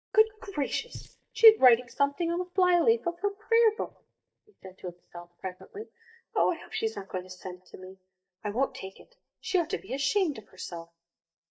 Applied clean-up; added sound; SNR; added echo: neural mask model DeepFilterNet 3.